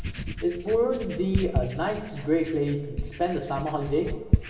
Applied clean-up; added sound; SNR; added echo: none; Writing; 3 dB; reverberation time 1.7 s.